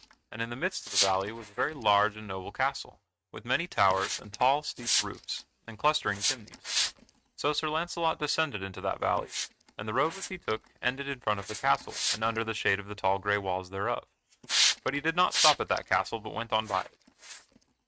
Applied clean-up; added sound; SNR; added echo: neural mask model RNNoise.